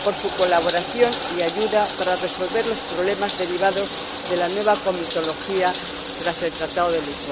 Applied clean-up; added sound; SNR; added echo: none; Bathtub (filling or washing); 7 dB; none.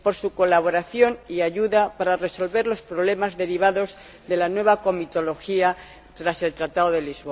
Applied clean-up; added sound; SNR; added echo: none; none; none; none.